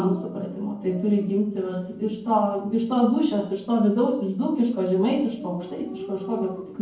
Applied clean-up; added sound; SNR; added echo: none; Dog; 17 dB; reverberation time 0.9 s.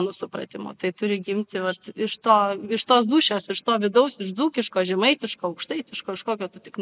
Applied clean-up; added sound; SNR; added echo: none; none; none; none.